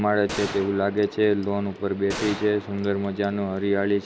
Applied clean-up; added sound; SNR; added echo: none; Gunshot, gunfire; 14 dB; none.